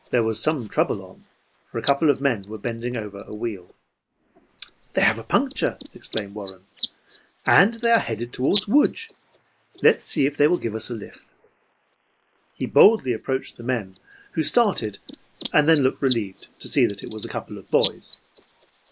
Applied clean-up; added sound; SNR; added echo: neural mask model Resemble Enhance denoiser.